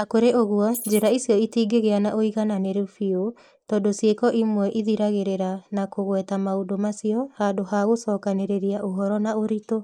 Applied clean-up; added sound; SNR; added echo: neural mask model Resemble Enhance denoiser.